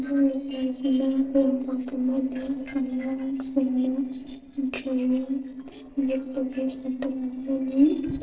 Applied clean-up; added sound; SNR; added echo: neural separator model SepFormer DNS4.